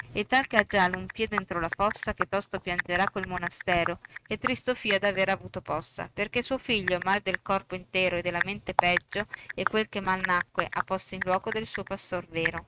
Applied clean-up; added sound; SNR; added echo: neural mask model RNNoise.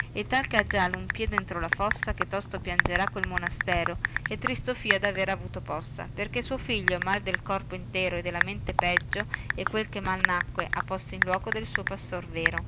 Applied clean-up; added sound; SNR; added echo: none; Typing; 0 dB; none.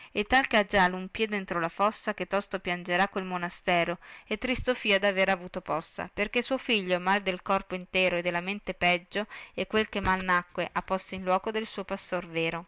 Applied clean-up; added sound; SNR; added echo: none; none; none; none.